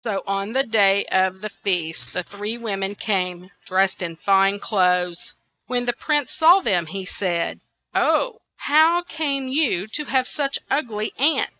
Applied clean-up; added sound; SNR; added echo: neural mask model DeepFilterNet 3.